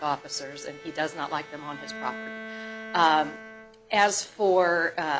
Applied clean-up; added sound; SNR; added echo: none; Bowed string instrument; 15 dB; none.